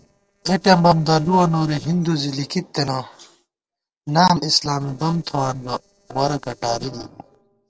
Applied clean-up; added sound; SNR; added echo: neural separator model SepFormer DNS4.